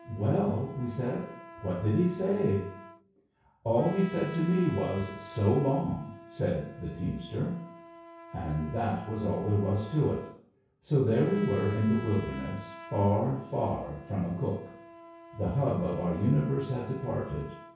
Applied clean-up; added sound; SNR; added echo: none; Trumpet; 18 dB; reverberation time 0.6 s.